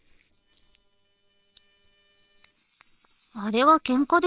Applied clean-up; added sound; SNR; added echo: neural separator model SepFormer WHAMR!.